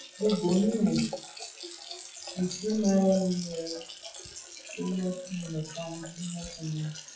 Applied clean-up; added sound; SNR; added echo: classical method WPE with log-MMSE.